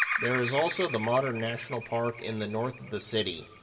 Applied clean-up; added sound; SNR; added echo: none; Bird vocalization, bird call, bird song; 6 dB; reverberation time 1.0 s.